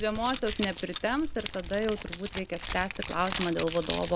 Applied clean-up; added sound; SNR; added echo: none; Keys jangling; -2 dB; none.